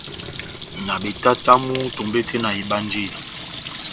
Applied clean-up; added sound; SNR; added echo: none; Sink (filling or washing) / Water tap, faucet; 11 dB; none.